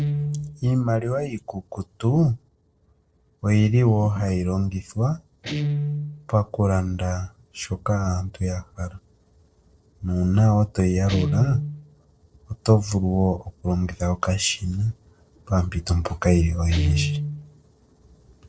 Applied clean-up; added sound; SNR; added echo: neural separator model SepFormer DNS4.